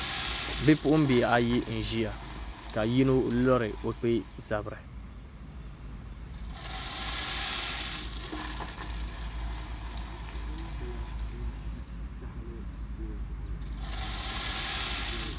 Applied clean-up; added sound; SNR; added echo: none; Toilet flush / Water; 8 dB; none.